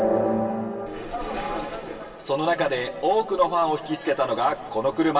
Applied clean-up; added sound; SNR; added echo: none; none; none; reverberation time 1.3 s.